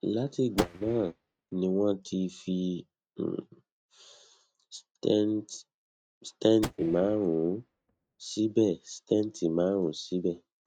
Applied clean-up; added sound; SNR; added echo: neural mask model RNNoise.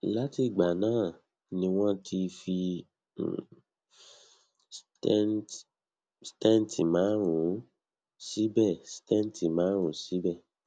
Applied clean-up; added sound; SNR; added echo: none; none; none; none.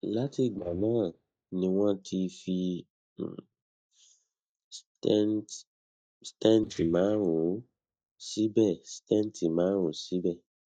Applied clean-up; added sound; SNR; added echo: neural mask model DeepFilterNet 3.